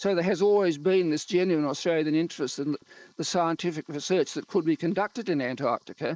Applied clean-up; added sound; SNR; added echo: neural mask model Resemble Enhance denoiser.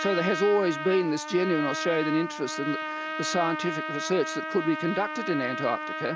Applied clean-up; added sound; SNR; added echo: none; Trumpet; 5 dB; none.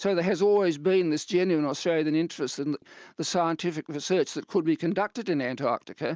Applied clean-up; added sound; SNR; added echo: none; none; none; none.